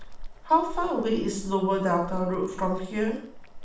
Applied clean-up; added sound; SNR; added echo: none; Boiling; 10 dB; reverberation time 0.5 s.